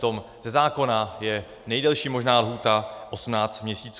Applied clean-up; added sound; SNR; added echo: none; none; none; none.